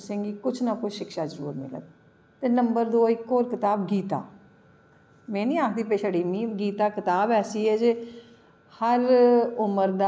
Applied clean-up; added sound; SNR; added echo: none; none; none; none.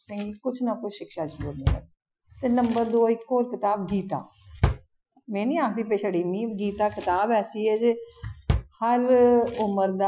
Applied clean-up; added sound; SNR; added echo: classical method Wiener filter.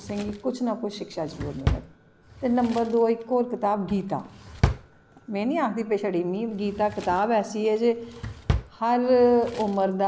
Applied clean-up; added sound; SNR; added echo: none; Drawer open or close; 9 dB; none.